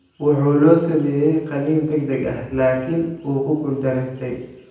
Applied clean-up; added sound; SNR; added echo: none; none; none; reverberation time 0.8 s.